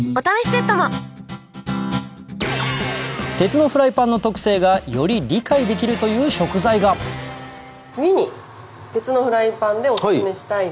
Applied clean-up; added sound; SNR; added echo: none; Guitar; 7 dB; none.